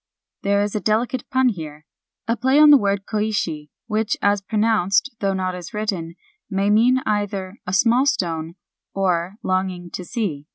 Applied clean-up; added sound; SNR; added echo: none; none; none; none.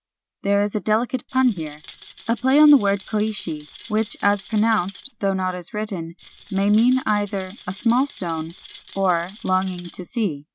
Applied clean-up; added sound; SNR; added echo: none; Rattle; 16 dB; none.